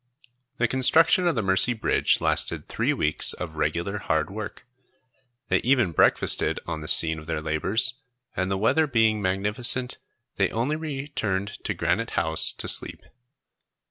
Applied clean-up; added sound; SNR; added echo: none; none; none; none.